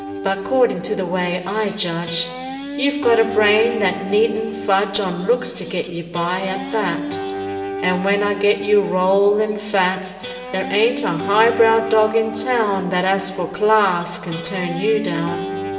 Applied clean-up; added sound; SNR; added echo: none; Guitar; 9 dB; reverberation time 2.5 s.